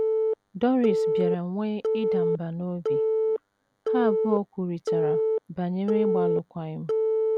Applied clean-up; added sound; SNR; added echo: none; Telephone; -3 dB; none.